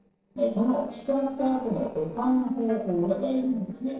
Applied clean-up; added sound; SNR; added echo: neural separator model SepFormer DNS4.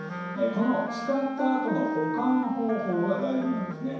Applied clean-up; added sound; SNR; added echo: none; Wind instrument, woodwind instrument; 5 dB; reverberation time 0.7 s.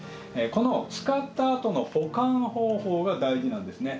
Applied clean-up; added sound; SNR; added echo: none; none; none; none.